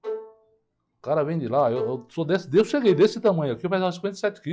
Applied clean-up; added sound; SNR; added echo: classical method log-MMSE.